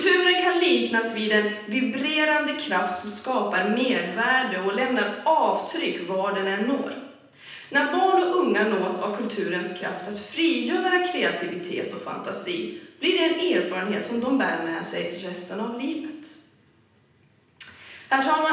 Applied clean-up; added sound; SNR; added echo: none; none; none; reverberation time 0.9 s.